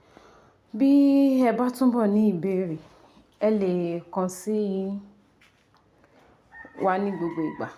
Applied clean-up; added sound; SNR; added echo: none; none; none; none.